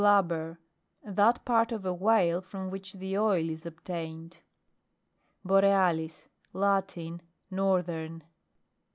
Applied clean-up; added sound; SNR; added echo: none; none; none; none.